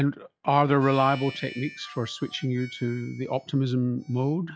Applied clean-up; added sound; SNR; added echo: classical method log-MMSE.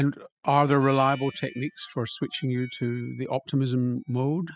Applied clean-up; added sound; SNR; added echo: classical method spectral subtraction.